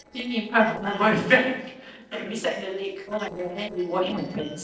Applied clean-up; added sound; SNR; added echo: neural separator model SepFormer DNS4.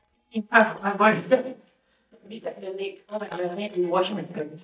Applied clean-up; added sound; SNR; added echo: neural mask model DeepFilterNet 3.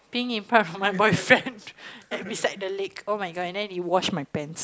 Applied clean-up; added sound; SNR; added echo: none; none; none; none.